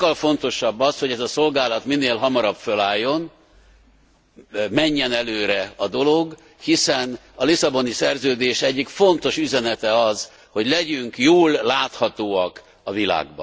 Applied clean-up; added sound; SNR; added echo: none; none; none; none.